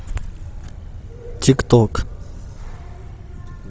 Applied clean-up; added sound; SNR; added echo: none; none; none; none.